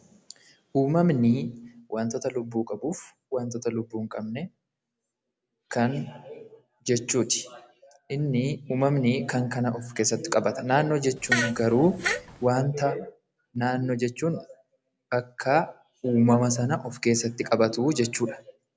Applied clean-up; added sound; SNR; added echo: none; Fart; 3 dB; none.